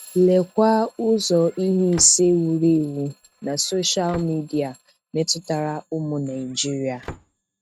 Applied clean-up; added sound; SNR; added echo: neural mask model RNNoise.